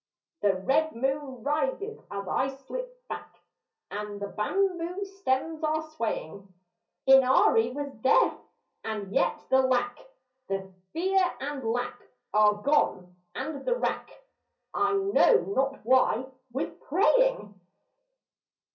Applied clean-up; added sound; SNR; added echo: none; none; none; reverberation time 0.5 s.